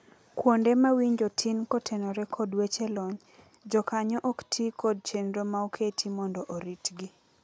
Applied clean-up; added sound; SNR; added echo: none; none; none; none.